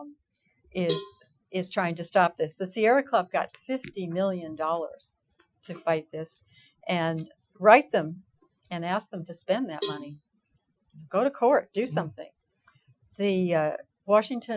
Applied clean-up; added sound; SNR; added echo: classical method Wiener filter.